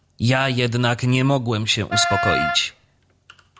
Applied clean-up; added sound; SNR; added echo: none; Wind instrument, woodwind instrument; 2 dB; none.